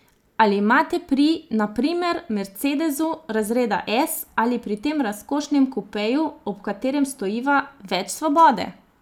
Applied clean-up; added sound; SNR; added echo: none; none; none; none.